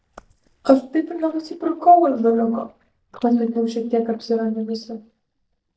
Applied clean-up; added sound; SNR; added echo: neural mask model DeepFilterNet 3.